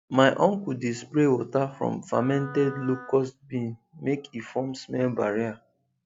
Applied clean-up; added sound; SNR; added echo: none; Wind instrument, woodwind instrument; 17 dB; none.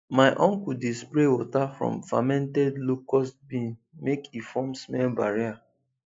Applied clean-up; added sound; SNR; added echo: neural mask model Resemble Enhance denoiser.